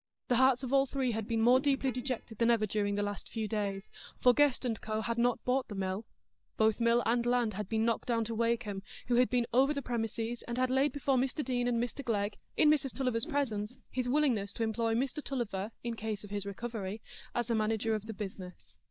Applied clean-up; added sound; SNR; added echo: neural mask model DeepFilterNet 3.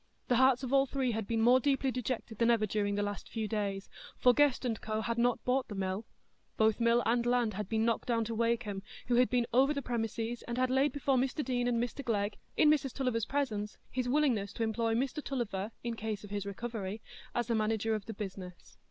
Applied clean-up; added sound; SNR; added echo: none; none; none; none.